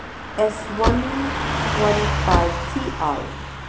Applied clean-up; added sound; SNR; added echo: none; Slam + Car passing by / Truck; 0 dB; none.